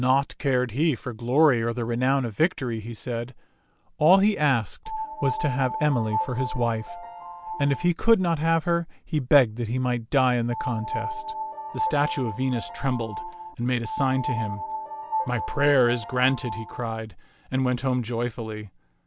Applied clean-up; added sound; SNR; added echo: none; Piano; 7 dB; none.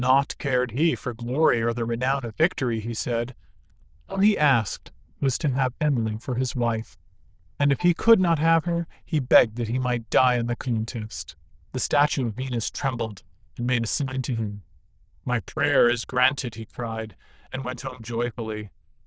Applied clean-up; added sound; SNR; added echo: neural diffusion model UNIVERSE++.